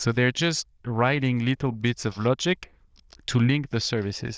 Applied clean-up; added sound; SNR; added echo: neural diffusion model UNIVERSE++.